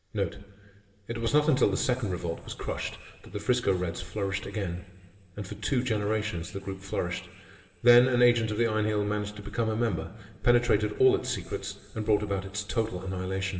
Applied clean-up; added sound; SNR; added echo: none; none; none; reverberation time 1.9 s.